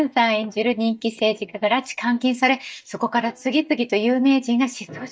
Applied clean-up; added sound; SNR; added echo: neural mask model DeepFilterNet 3.